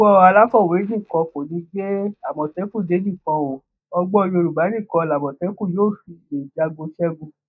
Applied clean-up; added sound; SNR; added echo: neural mask model DeepFilterNet 3.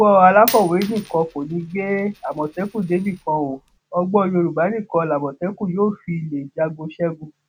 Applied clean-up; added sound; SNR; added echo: none; Coin (dropping); 15 dB; none.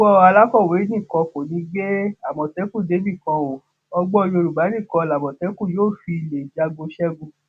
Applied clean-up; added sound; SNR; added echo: none; none; none; none.